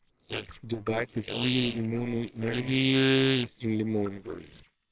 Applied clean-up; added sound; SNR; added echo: neural separator model SepFormer WHAMR!.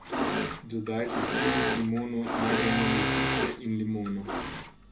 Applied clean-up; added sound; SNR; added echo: none; Engine / Mechanisms; -2 dB; reverberation time 0.3 s.